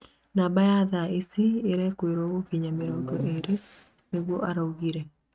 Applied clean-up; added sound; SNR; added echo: neural mask model RNNoise.